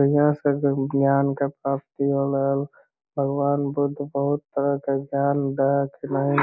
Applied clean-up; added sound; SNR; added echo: none; none; none; none.